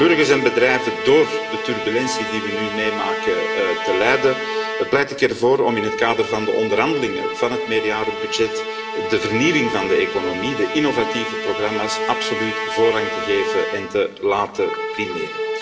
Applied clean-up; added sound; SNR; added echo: none; Musical instrument; 5 dB; reverberation time 1.2 s.